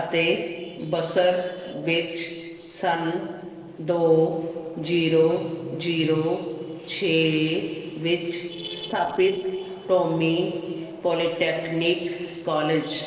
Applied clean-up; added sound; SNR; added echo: neural separator model SepFormer DNS4.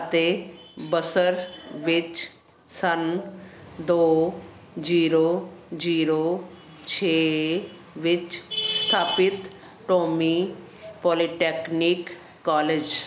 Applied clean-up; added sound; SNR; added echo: none; none; none; none.